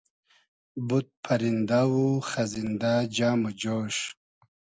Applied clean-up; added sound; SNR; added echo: none; none; none; none.